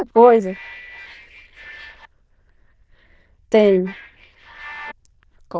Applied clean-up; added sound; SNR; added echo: neural diffusion model UNIVERSE++.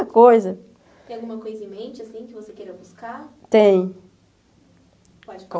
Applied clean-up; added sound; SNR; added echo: none; none; none; none.